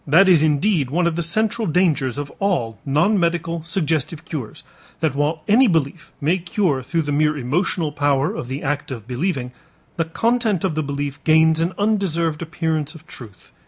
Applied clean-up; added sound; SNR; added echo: none; none; none; none.